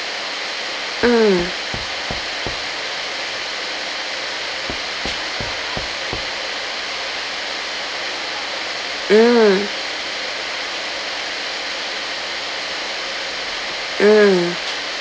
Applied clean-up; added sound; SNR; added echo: none; Knock / Wood; 15 dB; none.